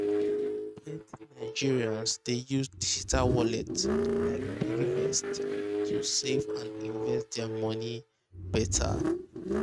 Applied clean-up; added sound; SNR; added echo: neural mask model RNNoise.